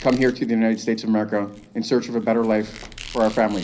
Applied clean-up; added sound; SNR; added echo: none; Squeak; 20 dB; reverberation time 0.5 s.